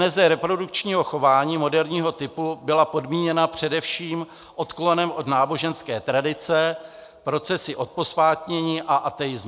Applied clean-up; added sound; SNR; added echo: none; none; none; none.